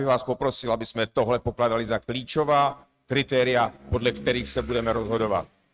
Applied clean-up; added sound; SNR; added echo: neural mask model RNNoise.